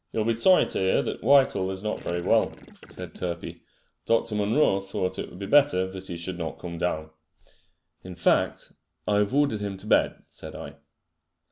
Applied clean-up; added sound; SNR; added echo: none; Gurgling; 18 dB; none.